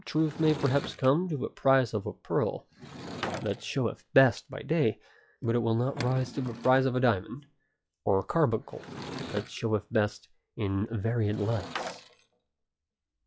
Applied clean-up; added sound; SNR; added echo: classical method log-MMSE.